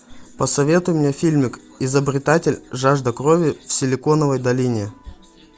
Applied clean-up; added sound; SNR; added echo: none; none; none; none.